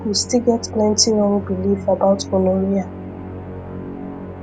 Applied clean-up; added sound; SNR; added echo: none; Musical instrument; 11 dB; none.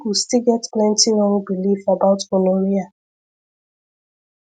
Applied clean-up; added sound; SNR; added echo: none; none; none; none.